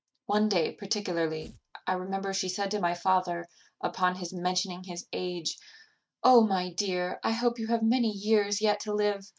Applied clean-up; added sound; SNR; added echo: neural mask model RNNoise.